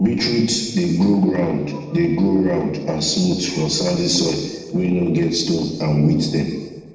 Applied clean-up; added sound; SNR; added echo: neural separator model SepFormer DNS4.